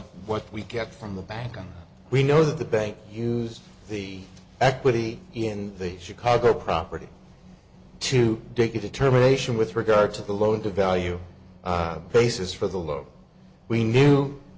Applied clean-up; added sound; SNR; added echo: none; none; none; none.